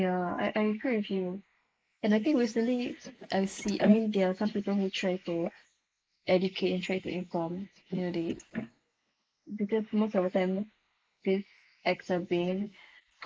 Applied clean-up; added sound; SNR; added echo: neural mask model Resemble Enhance denoiser.